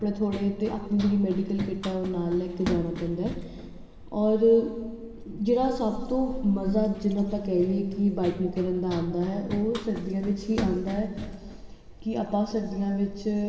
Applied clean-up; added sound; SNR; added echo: none; Run; 12 dB; reverberation time 1.8 s.